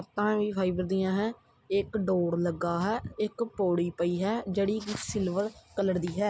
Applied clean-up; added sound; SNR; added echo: none; none; none; none.